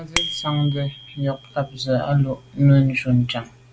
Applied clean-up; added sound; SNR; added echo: none; Bicycle bell; 13 dB; none.